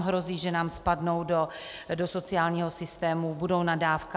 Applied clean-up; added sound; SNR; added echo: none; none; none; none.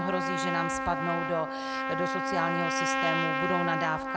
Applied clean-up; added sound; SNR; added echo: none; Trumpet; -2 dB; none.